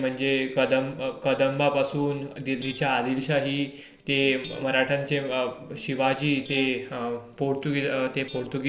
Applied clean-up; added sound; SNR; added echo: neural separator model SepFormer DNS4.